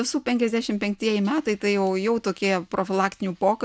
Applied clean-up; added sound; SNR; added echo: none; none; none; none.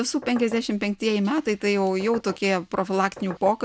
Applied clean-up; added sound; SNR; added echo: none; Knock; 15 dB; none.